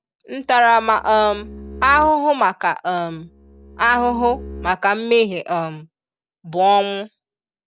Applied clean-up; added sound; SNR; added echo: none; Bowed string instrument; 17 dB; none.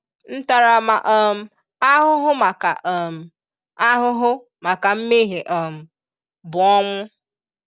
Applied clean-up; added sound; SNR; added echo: none; none; none; none.